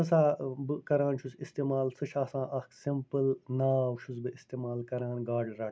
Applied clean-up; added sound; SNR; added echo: none; none; none; none.